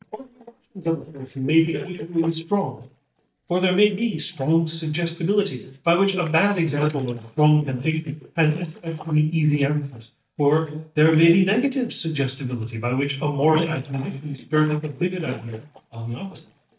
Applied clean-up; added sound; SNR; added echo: neural mask model DeepFilterNet 3.